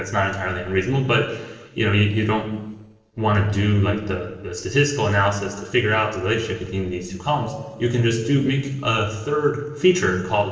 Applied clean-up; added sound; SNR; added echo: neural separator model SepFormer DNS4.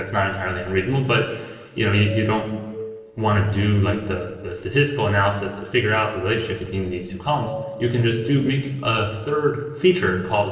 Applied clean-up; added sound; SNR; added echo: none; Doorbell; 15 dB; reverberation time 1.2 s.